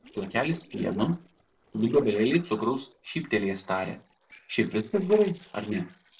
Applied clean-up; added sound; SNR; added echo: neural separator model SepFormer DNS4.